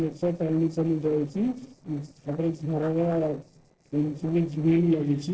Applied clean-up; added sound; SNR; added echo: neural separator model SepFormer DNS4.